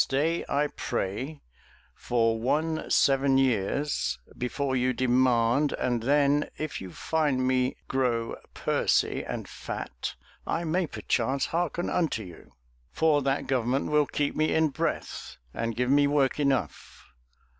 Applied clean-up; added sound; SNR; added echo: none; none; none; none.